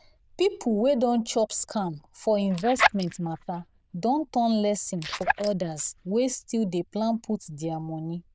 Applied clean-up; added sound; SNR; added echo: neural diffusion model UNIVERSE++.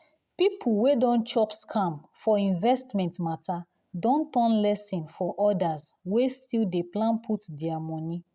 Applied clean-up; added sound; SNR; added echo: none; none; none; none.